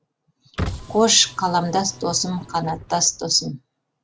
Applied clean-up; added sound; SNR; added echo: none; Car; 12 dB; none.